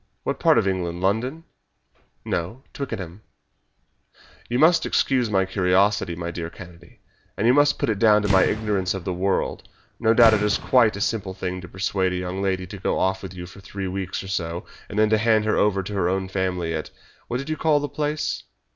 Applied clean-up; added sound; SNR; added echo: none; Fireworks; 10 dB; none.